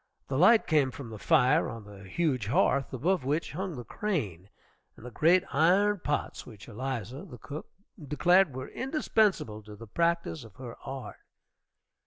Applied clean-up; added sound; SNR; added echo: none; none; none; none.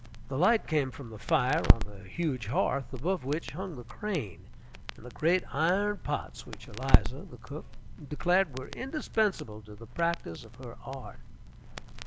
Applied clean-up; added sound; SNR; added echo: none; Crackle; 0 dB; none.